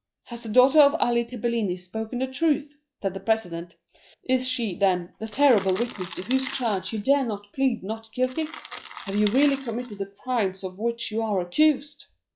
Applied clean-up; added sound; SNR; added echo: classical method log-MMSE.